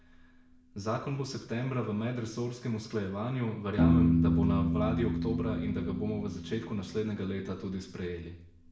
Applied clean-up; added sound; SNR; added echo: none; Piano; -2 dB; reverberation time 0.6 s.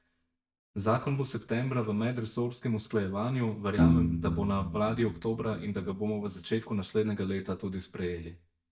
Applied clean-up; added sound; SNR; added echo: neural mask model DeepFilterNet 3.